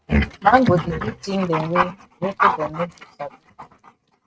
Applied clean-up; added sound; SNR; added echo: neural mask model RNNoise.